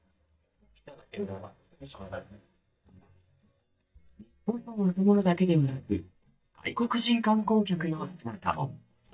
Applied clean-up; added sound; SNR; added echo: neural mask model DeepFilterNet 3.